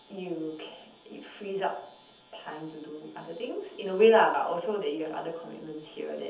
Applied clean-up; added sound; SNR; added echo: none; none; none; reverberation time 0.7 s.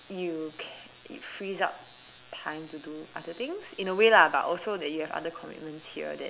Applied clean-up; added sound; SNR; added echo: none; none; none; none.